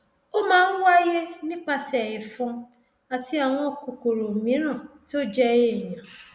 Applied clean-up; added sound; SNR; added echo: none; none; none; none.